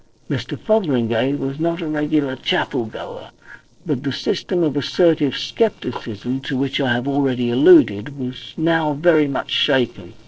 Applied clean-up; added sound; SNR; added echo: neural separator model SepFormer DNS4.